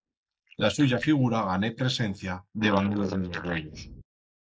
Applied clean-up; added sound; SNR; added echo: neural mask model Resemble Enhance denoiser.